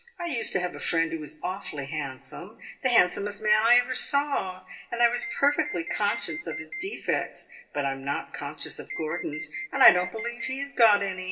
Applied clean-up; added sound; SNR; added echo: none; Alarm; 9 dB; reverberation time 1.1 s.